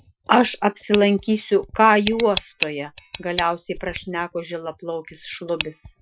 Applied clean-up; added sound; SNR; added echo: classical method Wiener filter.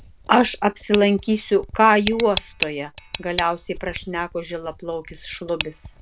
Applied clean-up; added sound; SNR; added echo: none; Tick; 12 dB; none.